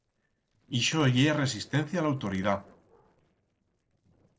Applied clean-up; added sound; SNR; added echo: neural separator model SepFormer DNS4.